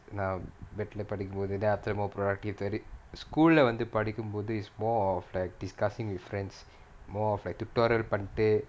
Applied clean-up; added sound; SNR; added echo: none; none; none; none.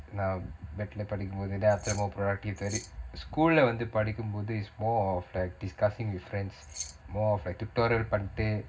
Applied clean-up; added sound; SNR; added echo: none; Keys jangling; 12 dB; reverberation time 0.4 s.